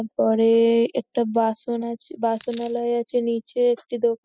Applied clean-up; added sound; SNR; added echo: classical method spectral subtraction.